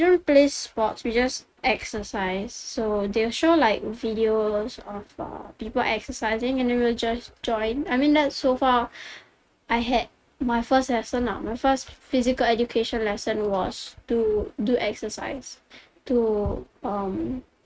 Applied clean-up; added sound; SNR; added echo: neural mask model RNNoise.